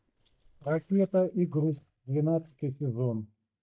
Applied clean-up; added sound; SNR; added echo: neural mask model DeepFilterNet 3.